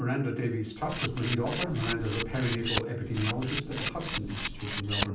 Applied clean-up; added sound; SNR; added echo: none; Camera; 4 dB; reverberation time 0.6 s.